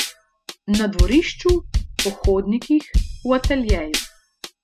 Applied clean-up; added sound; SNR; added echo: classical method spectral subtraction.